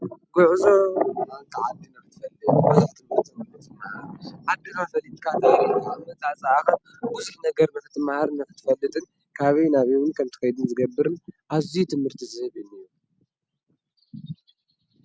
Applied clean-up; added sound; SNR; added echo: none; none; none; none.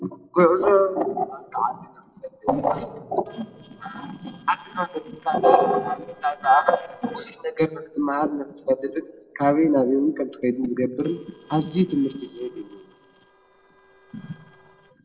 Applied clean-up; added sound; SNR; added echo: neural separator model SepFormer DNS4.